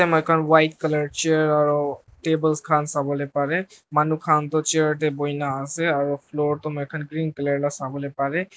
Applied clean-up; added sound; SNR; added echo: none; none; none; none.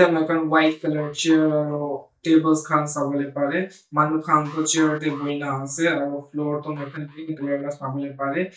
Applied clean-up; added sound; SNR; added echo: neural mask model DeepFilterNet 3.